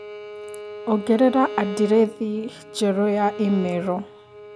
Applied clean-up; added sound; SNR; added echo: none; Bowed string instrument; 12 dB; none.